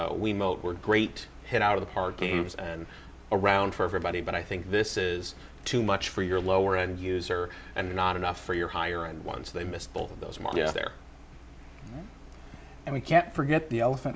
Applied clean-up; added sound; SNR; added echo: none; none; none; none.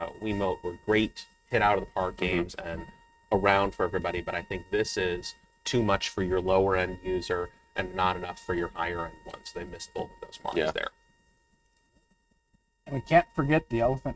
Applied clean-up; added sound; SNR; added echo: neural mask model RNNoise.